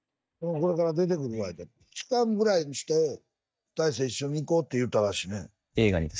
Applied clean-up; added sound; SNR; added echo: neural mask model DeepFilterNet 3.